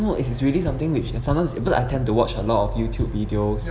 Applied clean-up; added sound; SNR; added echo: none; none; none; none.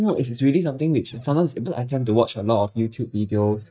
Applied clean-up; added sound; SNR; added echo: neural mask model DeepFilterNet 3.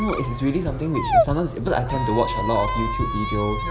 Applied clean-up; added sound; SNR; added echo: none; Squeak; 3 dB; none.